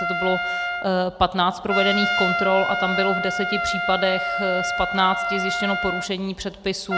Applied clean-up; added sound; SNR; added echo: none; Trumpet; 1 dB; none.